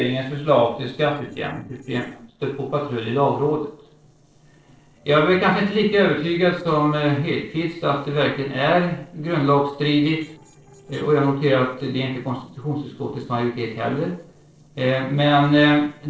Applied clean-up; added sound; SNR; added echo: neural separator model SepFormer DNS4.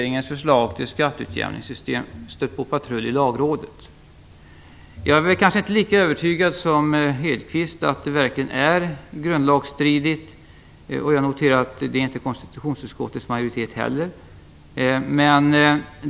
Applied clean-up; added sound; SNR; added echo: none; none; none; none.